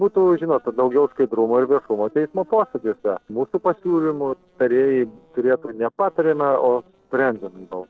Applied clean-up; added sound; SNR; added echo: neural separator model SepFormer DNS4.